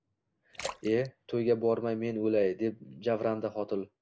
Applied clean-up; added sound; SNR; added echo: neural mask model Resemble Enhance denoiser.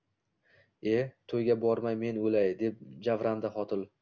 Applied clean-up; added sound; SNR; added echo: none; none; none; none.